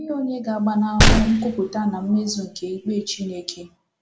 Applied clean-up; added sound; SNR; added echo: none; Gunshot, gunfire; -2 dB; none.